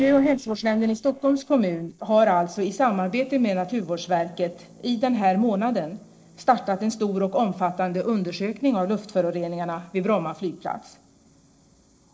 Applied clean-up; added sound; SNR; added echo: neural separator model SepFormer DNS4.